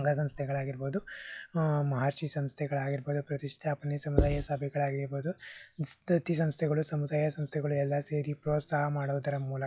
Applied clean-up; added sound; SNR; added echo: classical method log-MMSE.